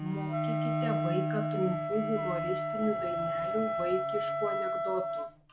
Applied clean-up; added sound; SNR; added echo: none; Bowed string instrument + Wind instrument, woodwind instrument; -3 dB; none.